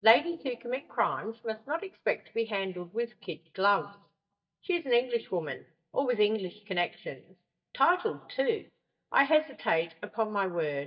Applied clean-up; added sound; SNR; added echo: neural mask model DeepFilterNet 3.